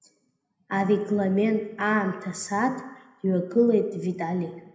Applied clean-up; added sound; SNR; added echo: none; none; none; reverberation time 0.8 s.